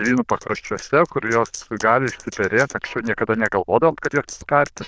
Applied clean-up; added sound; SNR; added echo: neural diffusion model UNIVERSE++.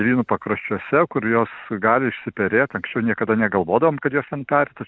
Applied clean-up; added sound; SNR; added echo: none; none; none; none.